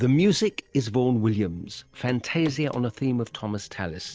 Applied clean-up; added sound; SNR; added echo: neural separator model SepFormer DNS4.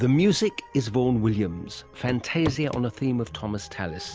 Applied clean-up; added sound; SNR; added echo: none; Walk, footsteps / Run / Wood; 11 dB; none.